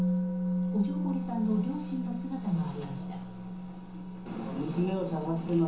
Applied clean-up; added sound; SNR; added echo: none; Musical instrument; 1 dB; reverberation time 0.7 s.